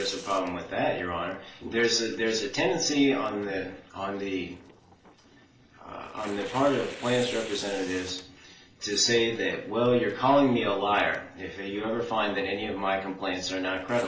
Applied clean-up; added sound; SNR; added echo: neural separator model SepFormer DNS4.